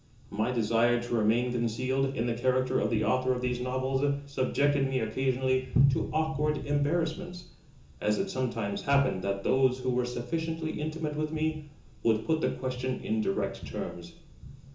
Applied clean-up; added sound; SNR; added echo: none; none; none; reverberation time 0.7 s.